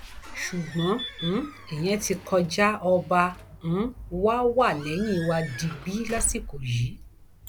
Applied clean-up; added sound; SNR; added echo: none; Squeak / Slam / Alarm / Wood; 14 dB; none.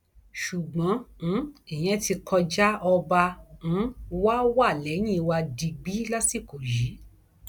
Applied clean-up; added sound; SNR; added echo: none; none; none; none.